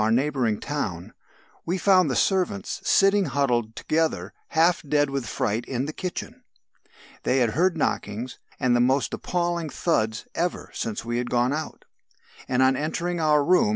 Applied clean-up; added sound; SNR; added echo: none; none; none; none.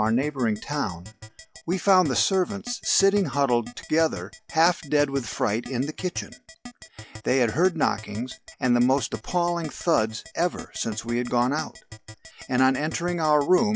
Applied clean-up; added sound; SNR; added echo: classical method log-MMSE.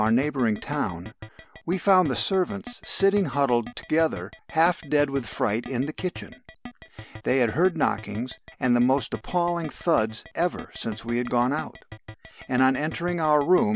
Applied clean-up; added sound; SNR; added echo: none; Keyboard (musical); 17 dB; none.